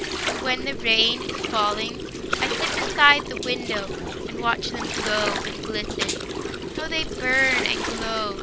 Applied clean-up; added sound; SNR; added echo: none; Gurgling; 3 dB; none.